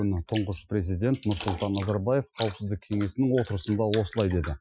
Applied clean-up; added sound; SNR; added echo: classical method Wiener filter.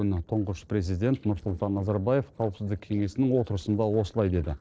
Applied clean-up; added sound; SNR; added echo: neural separator model SepFormer DNS4.